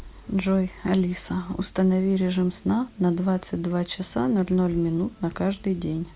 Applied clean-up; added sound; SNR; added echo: none; none; none; none.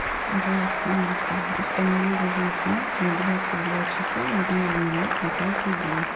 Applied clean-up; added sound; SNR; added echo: none; Applause; 0 dB; reverberation time 0.7 s.